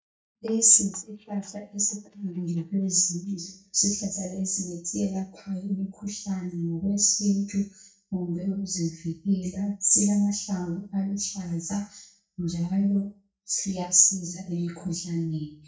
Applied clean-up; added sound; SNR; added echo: neural mask model DeepFilterNet 3.